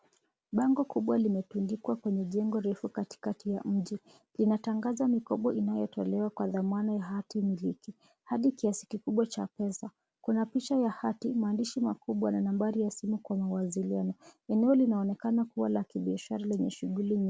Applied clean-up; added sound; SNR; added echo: none; none; none; none.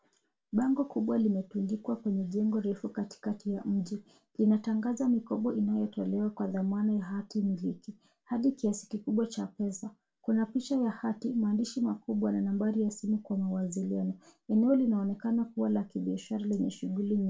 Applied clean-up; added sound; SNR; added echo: none; none; none; reverberation time 0.2 s.